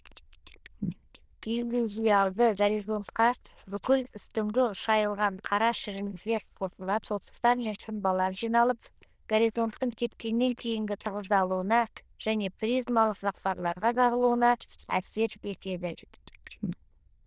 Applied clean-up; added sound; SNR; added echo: neural diffusion model UNIVERSE++.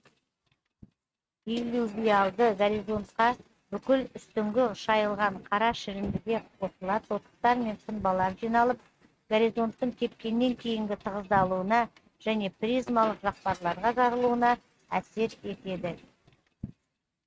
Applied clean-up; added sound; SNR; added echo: neural mask model RNNoise.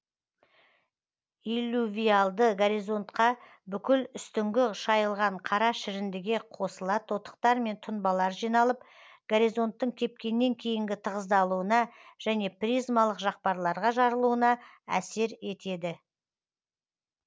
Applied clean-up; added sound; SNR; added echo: none; none; none; none.